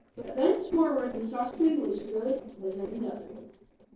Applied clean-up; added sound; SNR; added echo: neural separator model SepFormer DNS4.